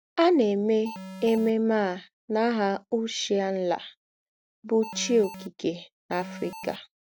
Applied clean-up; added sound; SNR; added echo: none; Alarm; 13 dB; none.